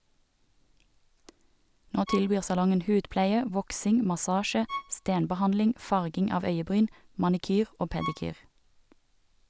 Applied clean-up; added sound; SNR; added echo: none; Bowed string instrument; 14 dB; none.